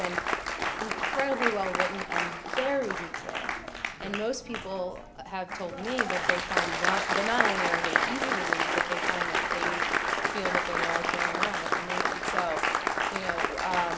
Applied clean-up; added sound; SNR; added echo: none; Applause; -4 dB; none.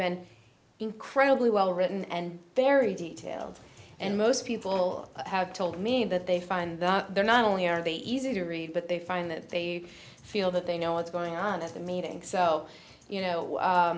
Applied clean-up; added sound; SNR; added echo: none; none; none; none.